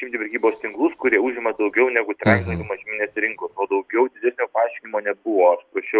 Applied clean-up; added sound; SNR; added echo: none; none; none; none.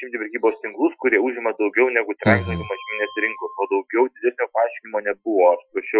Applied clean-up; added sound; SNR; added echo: classical method Wiener filter.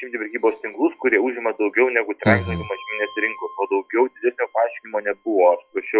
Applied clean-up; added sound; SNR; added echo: classical method log-MMSE.